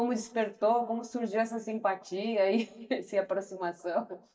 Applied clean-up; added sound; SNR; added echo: neural mask model DeepFilterNet 3.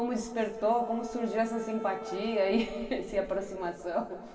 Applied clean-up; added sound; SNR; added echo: none; Wind instrument, woodwind instrument; 13 dB; reverberation time 2.5 s.